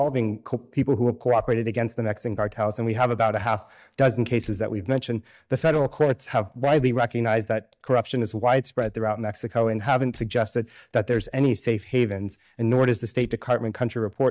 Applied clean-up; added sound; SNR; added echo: neural mask model DeepFilterNet 3.